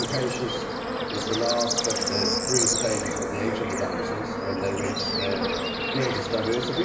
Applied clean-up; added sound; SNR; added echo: none; Bird / Insect / Frog; -2 dB; reverberation time 0.9 s.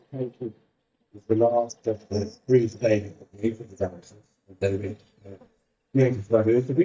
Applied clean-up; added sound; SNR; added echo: neural mask model DeepFilterNet 3.